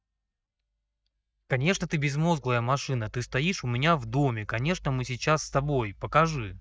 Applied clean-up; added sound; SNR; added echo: neural mask model DeepFilterNet 3.